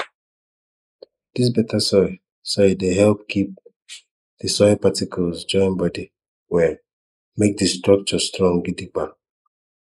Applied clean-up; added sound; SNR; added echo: neural mask model Resemble Enhance denoiser.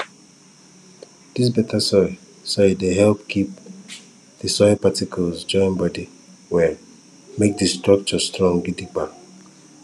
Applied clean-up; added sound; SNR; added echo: none; none; none; none.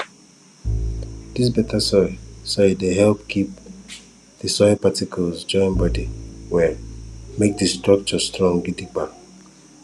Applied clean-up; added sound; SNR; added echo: none; Bowed string instrument; 11 dB; none.